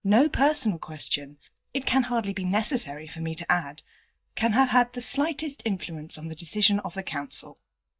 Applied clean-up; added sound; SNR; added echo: neural mask model DeepFilterNet 3.